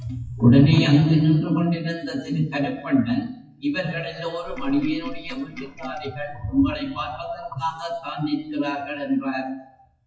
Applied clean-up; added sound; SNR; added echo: classical method WPE with log-MMSE.